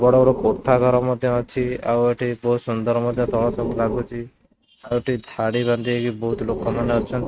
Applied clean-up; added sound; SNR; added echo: neural mask model RNNoise.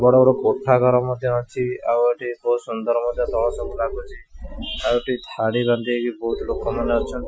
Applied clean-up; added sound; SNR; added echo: classical method Wiener filter.